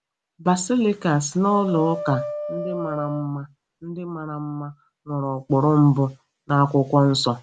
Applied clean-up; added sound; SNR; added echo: none; Wind instrument, woodwind instrument; 10 dB; none.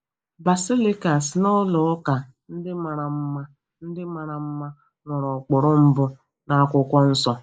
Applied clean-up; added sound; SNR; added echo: neural mask model Resemble Enhance denoiser.